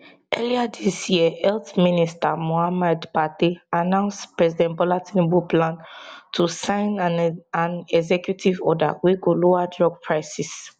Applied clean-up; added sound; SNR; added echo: none; none; none; none.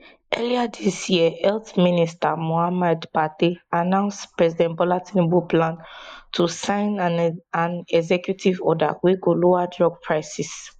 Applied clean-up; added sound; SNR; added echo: neural mask model Resemble Enhance denoiser.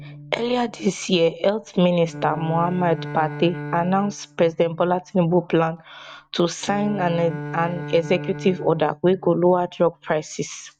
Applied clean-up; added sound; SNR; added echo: neural mask model RNNoise.